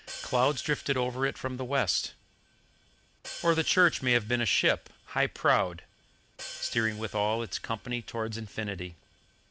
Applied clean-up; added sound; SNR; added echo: none; Hi-hat; 18 dB; none.